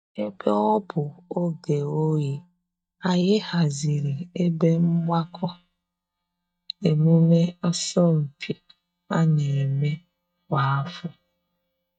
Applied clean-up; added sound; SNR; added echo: neural mask model DeepFilterNet 3.